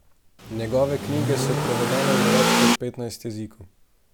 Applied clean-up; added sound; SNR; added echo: none; Accelerating, revving, vroom / Car; -5 dB; none.